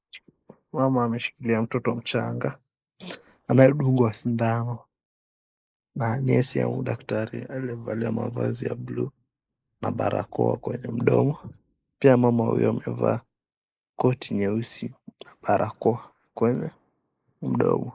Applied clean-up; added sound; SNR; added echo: neural mask model Resemble Enhance denoiser.